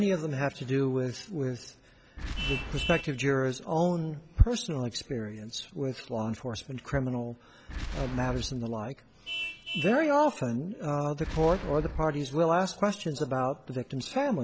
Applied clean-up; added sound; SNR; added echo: none; Vehicle horn, car horn, honking + Boom; 12 dB; none.